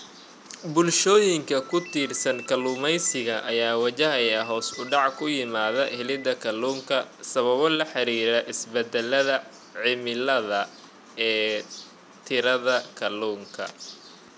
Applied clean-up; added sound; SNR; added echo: none; Ringtone; 17 dB; none.